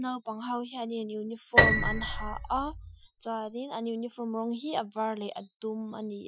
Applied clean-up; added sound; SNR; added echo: classical method Wiener filter.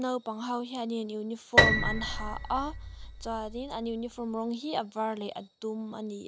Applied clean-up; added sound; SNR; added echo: none; Piano; -4 dB; none.